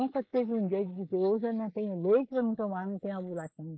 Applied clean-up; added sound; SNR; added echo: neural mask model Resemble Enhance denoiser.